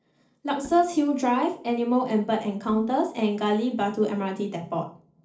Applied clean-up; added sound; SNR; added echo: neural separator model SepFormer DNS4.